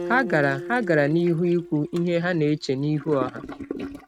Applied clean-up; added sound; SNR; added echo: neural mask model RNNoise.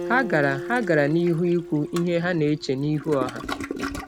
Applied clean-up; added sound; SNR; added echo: none; Acoustic guitar + Toilet flush; 10 dB; none.